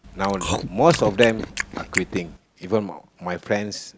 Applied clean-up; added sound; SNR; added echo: none; Chewing, mastication; 6 dB; none.